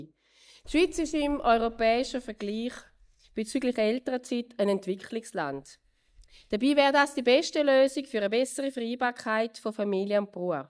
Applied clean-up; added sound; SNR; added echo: neural mask model DeepFilterNet 3.